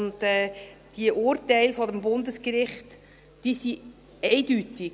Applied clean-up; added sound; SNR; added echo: none; none; none; none.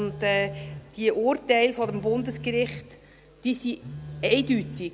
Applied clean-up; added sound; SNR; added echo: none; Telephone; 13 dB; none.